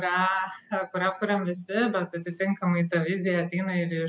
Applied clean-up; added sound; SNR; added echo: none; none; none; none.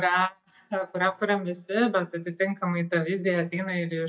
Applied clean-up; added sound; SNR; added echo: neural mask model DeepFilterNet 3.